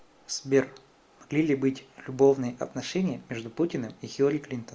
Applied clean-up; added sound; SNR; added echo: none; none; none; none.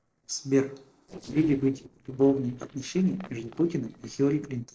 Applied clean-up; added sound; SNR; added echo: neural separator model SepFormer DNS4.